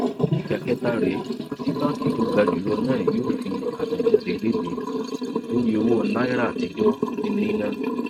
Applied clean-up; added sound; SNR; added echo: neural mask model RNNoise.